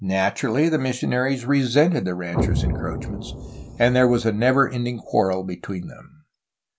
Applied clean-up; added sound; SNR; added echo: none; Explosion; 7 dB; none.